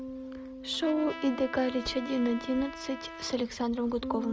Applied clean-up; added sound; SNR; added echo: none; Trumpet + Bass guitar; 10 dB; none.